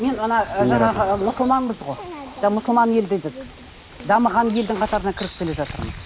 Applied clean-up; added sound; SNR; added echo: none; Bird vocalization, bird call, bird song; 15 dB; none.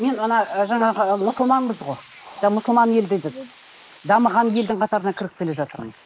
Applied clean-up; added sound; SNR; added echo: neural mask model Resemble Enhance denoiser.